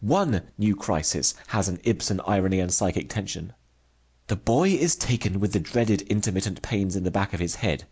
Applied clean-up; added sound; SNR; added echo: none; none; none; none.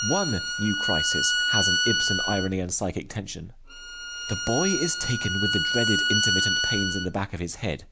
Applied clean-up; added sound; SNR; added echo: none; Bowed string instrument; -1 dB; none.